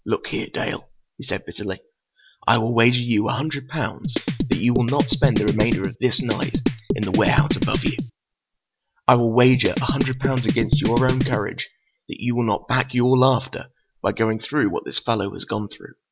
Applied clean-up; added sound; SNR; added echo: none; Drum kit; 0 dB; none.